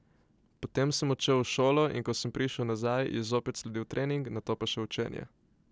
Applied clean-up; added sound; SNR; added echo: none; none; none; none.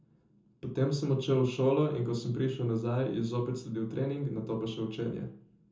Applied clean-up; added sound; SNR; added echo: none; none; none; reverberation time 0.6 s.